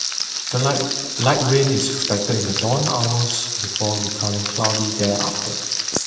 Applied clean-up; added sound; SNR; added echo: none; Frying (food); 3 dB; reverberation time 1.3 s.